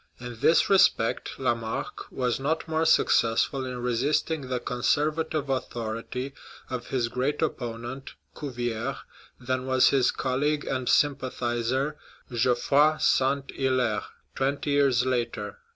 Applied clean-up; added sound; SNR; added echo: none; none; none; none.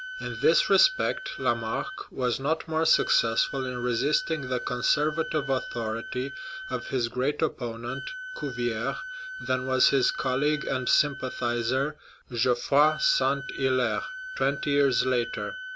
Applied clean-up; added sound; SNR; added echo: none; Wind instrument, woodwind instrument; 11 dB; none.